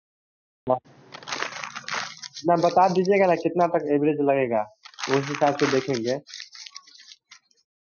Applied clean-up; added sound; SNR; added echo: classical method Wiener filter.